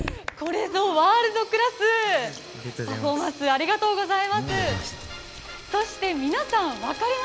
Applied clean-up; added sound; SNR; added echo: none; Sink (filling or washing); 17 dB; none.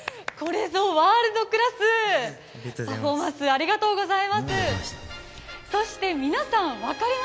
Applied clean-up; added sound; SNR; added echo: none; none; none; none.